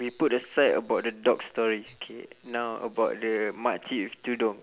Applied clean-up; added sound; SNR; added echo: none; none; none; none.